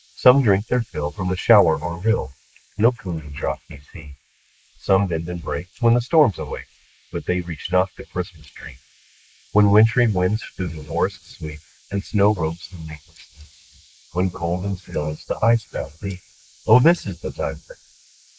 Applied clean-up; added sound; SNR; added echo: neural mask model Resemble Enhance denoiser.